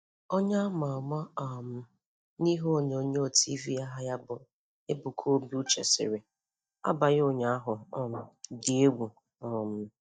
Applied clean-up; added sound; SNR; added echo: neural mask model DeepFilterNet 3.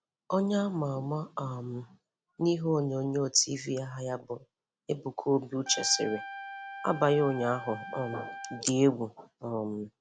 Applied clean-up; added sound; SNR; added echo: none; Trumpet; 11 dB; none.